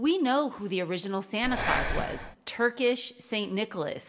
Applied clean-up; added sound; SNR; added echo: none; Breathing; 4 dB; reverberation time 1.2 s.